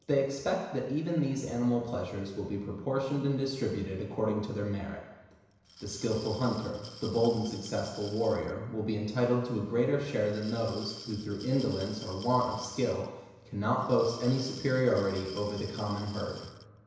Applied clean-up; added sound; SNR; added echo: none; Glass; 17 dB; reverberation time 1.0 s.